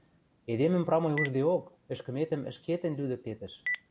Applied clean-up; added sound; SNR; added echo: none; Telephone; 11 dB; none.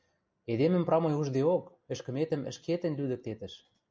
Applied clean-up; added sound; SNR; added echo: none; none; none; none.